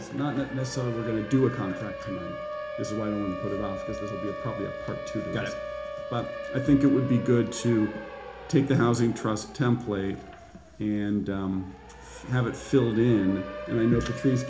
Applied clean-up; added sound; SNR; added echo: none; Siren; 11 dB; reverberation time 0.4 s.